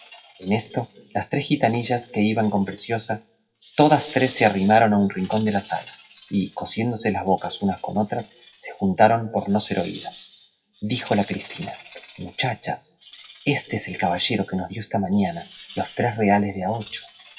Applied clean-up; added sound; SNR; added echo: classical method WPE with log-MMSE.